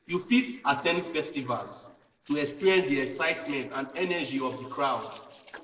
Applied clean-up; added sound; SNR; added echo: neural separator model SepFormer DNS4.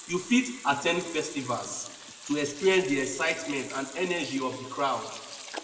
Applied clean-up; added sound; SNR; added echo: none; Sink (filling or washing) / Water tap, faucet; 14 dB; reverberation time 1.1 s.